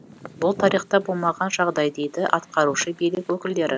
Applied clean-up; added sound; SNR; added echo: none; Walk, footsteps; 17 dB; none.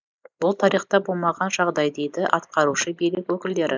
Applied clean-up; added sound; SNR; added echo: neural mask model Resemble Enhance denoiser.